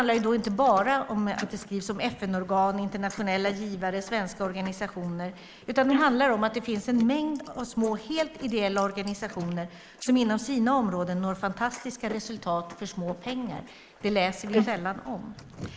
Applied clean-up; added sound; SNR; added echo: neural mask model Resemble Enhance denoiser.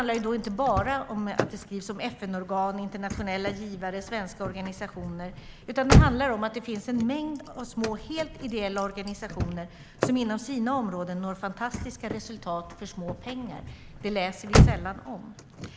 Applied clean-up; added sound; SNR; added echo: none; Slam / Car; -1 dB; none.